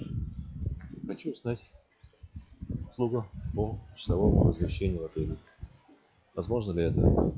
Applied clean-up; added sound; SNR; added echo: classical method log-MMSE.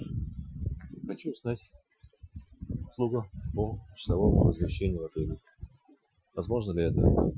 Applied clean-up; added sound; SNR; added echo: classical method Wiener filter.